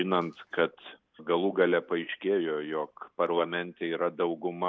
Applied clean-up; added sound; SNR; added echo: none; none; none; none.